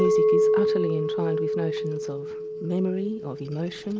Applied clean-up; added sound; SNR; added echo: none; Chink, clink; -4 dB; none.